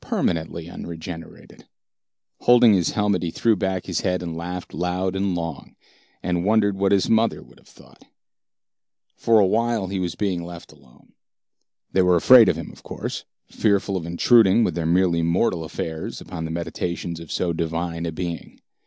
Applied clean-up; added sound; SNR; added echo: none; none; none; none.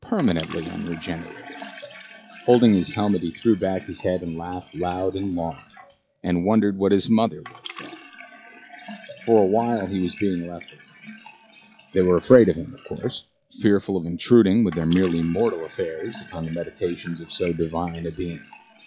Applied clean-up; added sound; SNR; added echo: classical method log-MMSE.